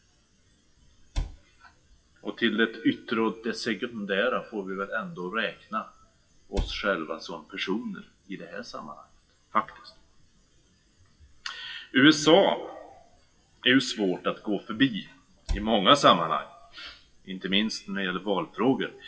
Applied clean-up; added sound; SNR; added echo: classical method WPE with log-MMSE.